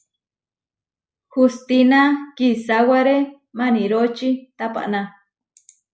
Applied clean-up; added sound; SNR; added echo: none; none; none; none.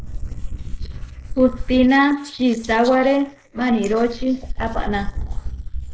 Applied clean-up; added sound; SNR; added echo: neural mask model Resemble Enhance denoiser.